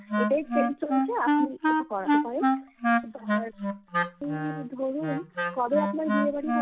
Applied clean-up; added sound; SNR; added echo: none; Wind instrument, woodwind instrument; -3 dB; none.